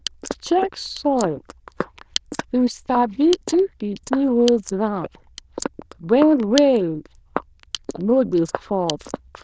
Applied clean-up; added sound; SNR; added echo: neural diffusion model UNIVERSE++.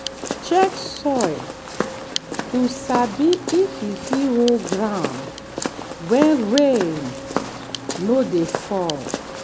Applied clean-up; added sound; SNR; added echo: none; Walk, footsteps; 7 dB; none.